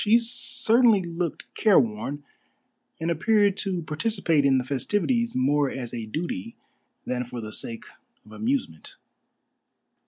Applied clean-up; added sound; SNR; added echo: none; none; none; none.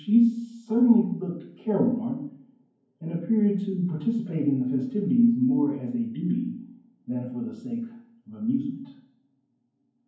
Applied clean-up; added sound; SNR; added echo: none; none; none; reverberation time 0.9 s.